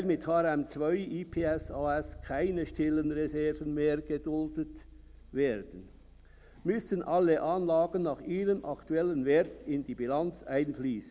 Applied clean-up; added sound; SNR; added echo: none; Bass guitar; 20 dB; none.